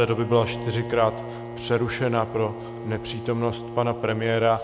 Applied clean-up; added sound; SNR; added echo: none; Bowed string instrument; 10 dB; none.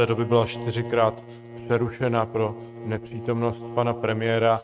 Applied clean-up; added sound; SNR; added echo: neural mask model RNNoise.